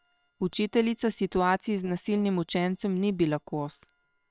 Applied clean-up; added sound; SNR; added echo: neural separator model SepFormer WHAM!.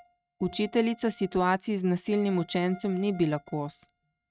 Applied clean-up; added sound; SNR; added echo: neural mask model RNNoise.